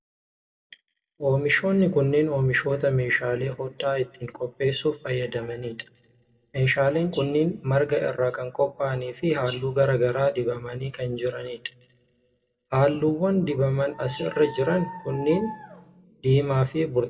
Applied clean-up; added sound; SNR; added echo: none; Dog; 15 dB; reverberation time 0.8 s.